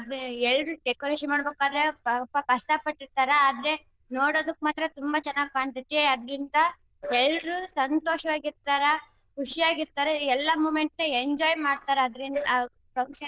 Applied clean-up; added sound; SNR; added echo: neural diffusion model UNIVERSE++.